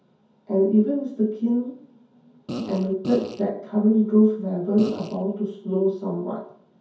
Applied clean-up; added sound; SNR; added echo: none; Fart; 9 dB; reverberation time 0.6 s.